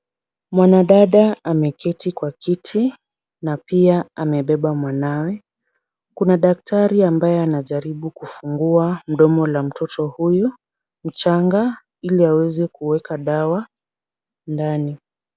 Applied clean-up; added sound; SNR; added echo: none; none; none; none.